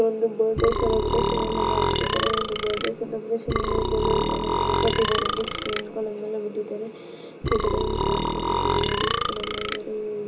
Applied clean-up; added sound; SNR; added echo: none; Burping, eructation; -2 dB; reverberation time 0.2 s.